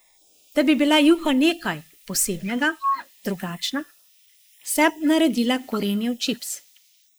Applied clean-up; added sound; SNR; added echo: neural mask model Resemble Enhance denoiser.